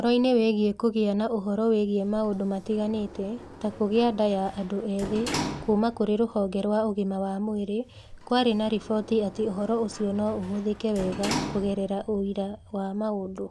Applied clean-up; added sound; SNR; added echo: none; Sliding door; 14 dB; none.